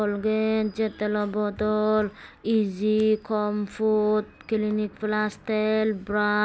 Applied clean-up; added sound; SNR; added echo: none; none; none; none.